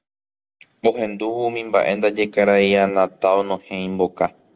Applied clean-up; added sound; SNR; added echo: none; none; none; none.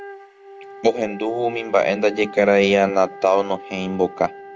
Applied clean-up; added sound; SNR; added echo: none; Wind instrument, woodwind instrument; 17 dB; none.